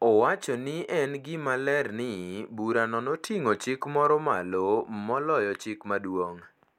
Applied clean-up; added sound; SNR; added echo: none; none; none; none.